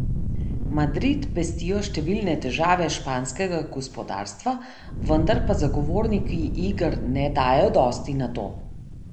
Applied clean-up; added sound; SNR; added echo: none; Fire; 3 dB; none.